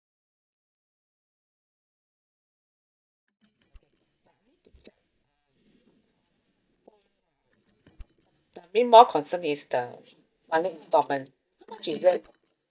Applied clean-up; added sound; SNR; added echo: neural mask model DeepFilterNet 3.